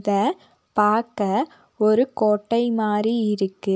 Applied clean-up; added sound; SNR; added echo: none; none; none; none.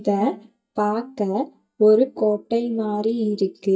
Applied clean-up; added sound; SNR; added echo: neural mask model DeepFilterNet 3.